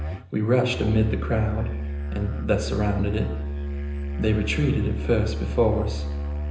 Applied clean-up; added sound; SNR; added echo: none; Musical instrument; 3 dB; reverberation time 0.9 s.